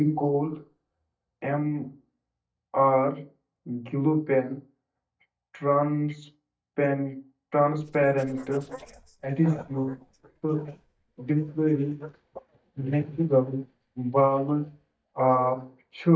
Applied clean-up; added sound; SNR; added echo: neural mask model DeepFilterNet 3.